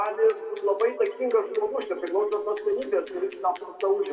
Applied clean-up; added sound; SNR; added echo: none; Bicycle; 11 dB; reverberation time 1.9 s.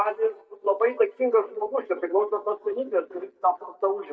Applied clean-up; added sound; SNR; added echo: neural mask model DeepFilterNet 3.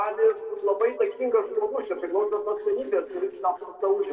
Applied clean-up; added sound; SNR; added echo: neural separator model SepFormer DNS4.